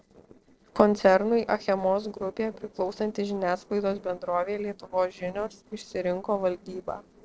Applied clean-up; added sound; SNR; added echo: neural separator model SepFormer DNS4.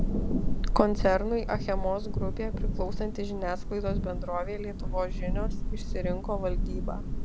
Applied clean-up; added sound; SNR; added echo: none; Thunder / Rain; -3 dB; none.